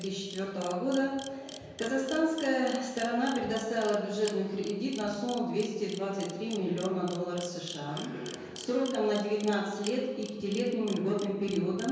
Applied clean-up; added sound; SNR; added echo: none; Camera; 17 dB; reverberation time 1.2 s.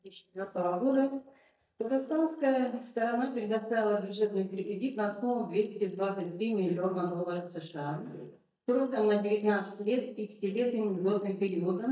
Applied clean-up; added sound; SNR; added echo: neural mask model DeepFilterNet 3.